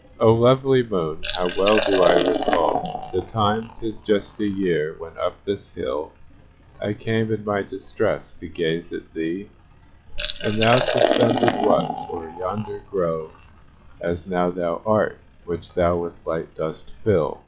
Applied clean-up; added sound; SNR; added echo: classical method log-MMSE.